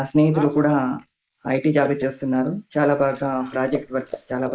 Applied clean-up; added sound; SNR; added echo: neural mask model Resemble Enhance denoiser.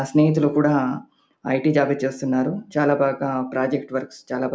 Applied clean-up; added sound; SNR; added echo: none; none; none; none.